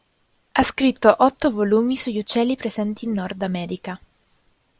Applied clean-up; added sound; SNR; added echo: none; none; none; none.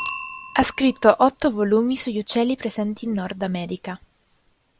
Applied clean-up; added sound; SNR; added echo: none; Bicycle bell; 7 dB; none.